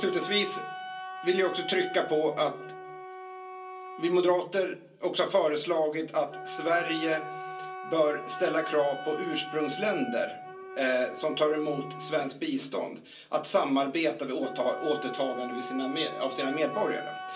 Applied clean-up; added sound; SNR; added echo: none; Wind instrument, woodwind instrument; 11 dB; reverberation time 0.3 s.